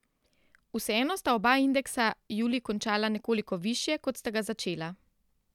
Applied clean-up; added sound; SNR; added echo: none; none; none; none.